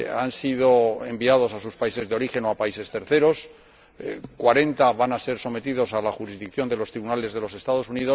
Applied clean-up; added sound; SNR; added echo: none; none; none; none.